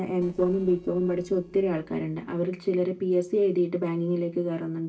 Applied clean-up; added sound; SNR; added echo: neural separator model SepFormer DNS4.